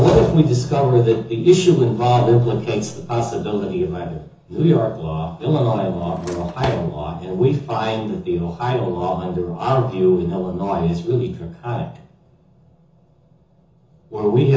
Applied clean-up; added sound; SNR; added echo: none; Drawer open or close; 14 dB; reverberation time 0.6 s.